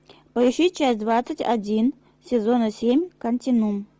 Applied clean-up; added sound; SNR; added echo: none; none; none; none.